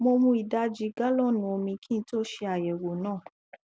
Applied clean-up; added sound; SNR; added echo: none; none; none; none.